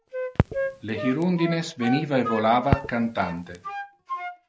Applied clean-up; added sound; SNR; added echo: none; Wind instrument, woodwind instrument + Crackle; 4 dB; none.